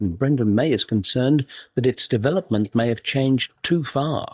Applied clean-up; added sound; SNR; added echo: neural mask model DeepFilterNet 3.